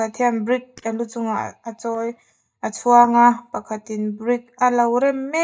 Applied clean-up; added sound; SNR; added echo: neural mask model DeepFilterNet 3.